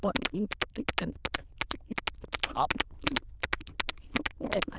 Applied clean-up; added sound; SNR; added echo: neural diffusion model UNIVERSE++.